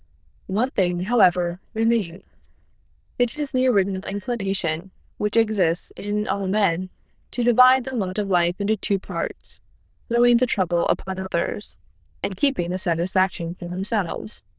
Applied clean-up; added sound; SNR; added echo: neural diffusion model UNIVERSE++.